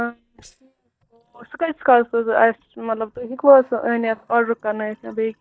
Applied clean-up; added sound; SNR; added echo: neural mask model DeepFilterNet 3.